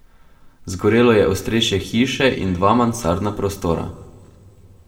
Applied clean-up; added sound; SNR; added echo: none; none; none; reverberation time 1.4 s.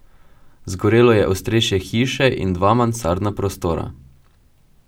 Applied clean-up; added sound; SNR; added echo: none; none; none; none.